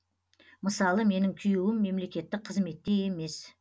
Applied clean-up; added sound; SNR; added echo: none; none; none; none.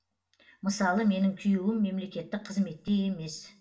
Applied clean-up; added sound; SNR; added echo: none; none; none; reverberation time 0.5 s.